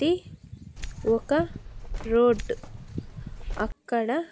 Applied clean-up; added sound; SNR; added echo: none; Keys jangling; 9 dB; none.